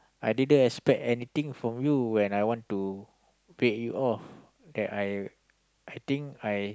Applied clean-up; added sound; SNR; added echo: none; none; none; none.